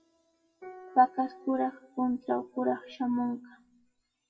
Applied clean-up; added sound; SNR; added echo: classical method WPE with log-MMSE.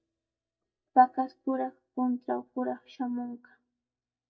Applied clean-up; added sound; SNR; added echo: neural mask model DeepFilterNet 3.